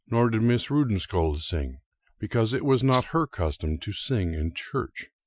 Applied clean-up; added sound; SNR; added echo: classical method Wiener filter.